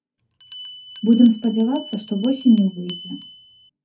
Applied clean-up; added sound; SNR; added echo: none; Bell; 14 dB; reverberation time 0.4 s.